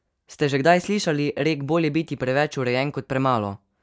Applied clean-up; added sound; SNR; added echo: none; none; none; none.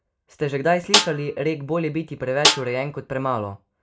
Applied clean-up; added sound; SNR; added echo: none; Snare drum; -1 dB; reverberation time 0.2 s.